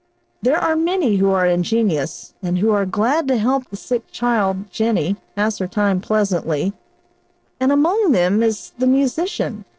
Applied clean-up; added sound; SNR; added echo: neural separator model SepFormer DNS4.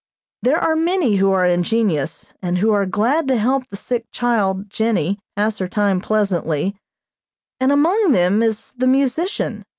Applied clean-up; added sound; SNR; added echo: none; none; none; none.